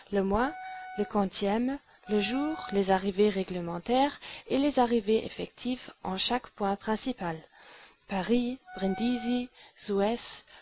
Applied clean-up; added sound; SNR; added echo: none; Wind instrument, woodwind instrument; 15 dB; none.